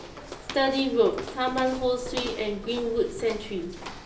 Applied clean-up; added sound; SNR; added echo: none; Walk, footsteps; 11 dB; reverberation time 0.2 s.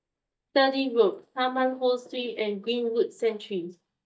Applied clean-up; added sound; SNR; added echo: neural mask model DeepFilterNet 3.